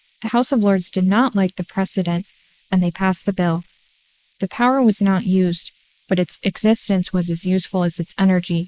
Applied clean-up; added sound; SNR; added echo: neural mask model Resemble Enhance denoiser.